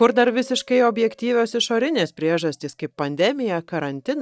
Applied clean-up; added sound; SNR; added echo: neural mask model DeepFilterNet 3.